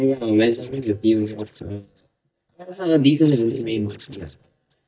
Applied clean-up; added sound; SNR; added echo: neural mask model DeepFilterNet 3.